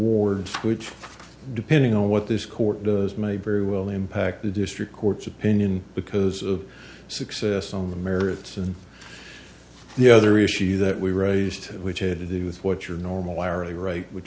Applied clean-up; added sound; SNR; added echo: none; none; none; none.